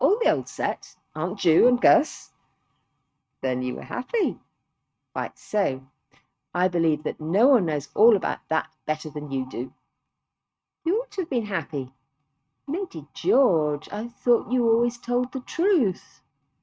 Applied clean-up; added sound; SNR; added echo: neural mask model RNNoise.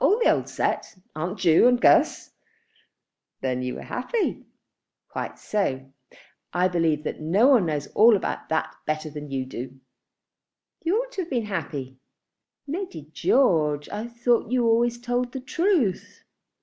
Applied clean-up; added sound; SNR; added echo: none; none; none; none.